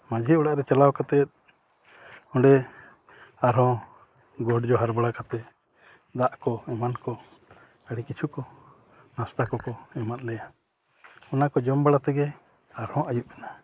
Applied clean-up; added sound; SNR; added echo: neural mask model Resemble Enhance denoiser.